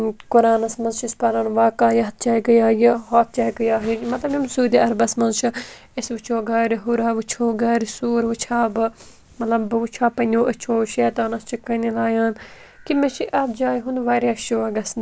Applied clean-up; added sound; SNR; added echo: none; none; none; none.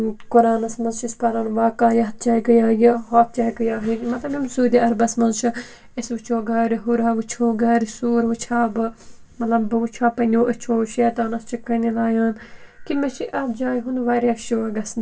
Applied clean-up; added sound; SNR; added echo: none; none; none; reverberation time 0.1 s.